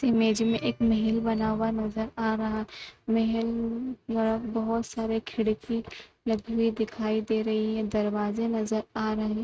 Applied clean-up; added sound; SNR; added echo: neural mask model RNNoise.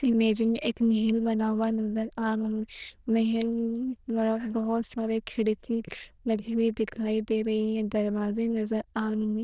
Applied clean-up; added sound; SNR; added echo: neural diffusion model UNIVERSE++.